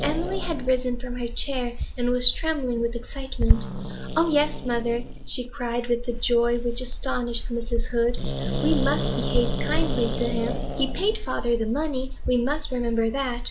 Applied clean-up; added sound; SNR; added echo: none; Growling; 0 dB; none.